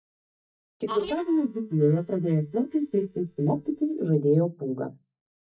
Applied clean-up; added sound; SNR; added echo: neural mask model DeepFilterNet 3.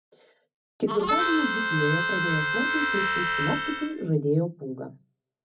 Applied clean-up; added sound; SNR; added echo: none; Harmonica; -2 dB; reverberation time 0.4 s.